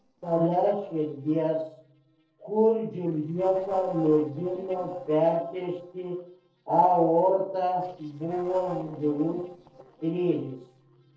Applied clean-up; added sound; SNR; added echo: neural separator model SepFormer DNS4.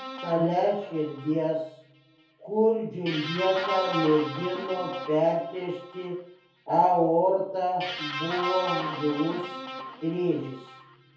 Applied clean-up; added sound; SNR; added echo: none; Guitar; 9 dB; reverberation time 0.6 s.